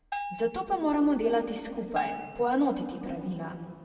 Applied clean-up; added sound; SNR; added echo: none; Bell; 12 dB; reverberation time 2.2 s.